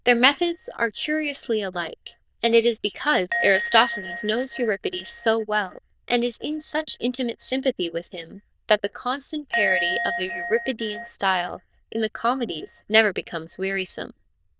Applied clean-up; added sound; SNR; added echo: neural diffusion model UNIVERSE++.